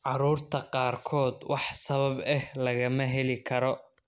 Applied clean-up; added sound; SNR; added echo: none; none; none; none.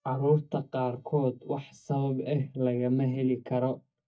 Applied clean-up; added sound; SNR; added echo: neural mask model DeepFilterNet 3.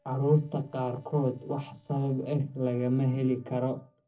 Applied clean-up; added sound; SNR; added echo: neural separator model SepFormer DNS4.